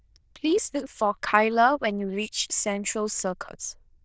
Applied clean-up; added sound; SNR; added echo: neural diffusion model UNIVERSE++.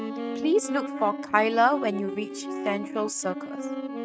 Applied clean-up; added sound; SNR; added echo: neural mask model RNNoise.